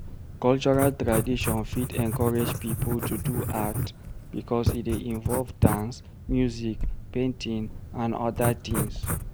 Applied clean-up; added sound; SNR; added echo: none; Writing; 3 dB; none.